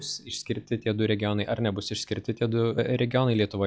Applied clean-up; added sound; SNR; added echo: classical method log-MMSE.